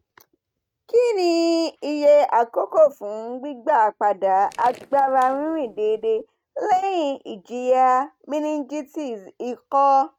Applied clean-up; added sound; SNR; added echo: neural mask model RNNoise.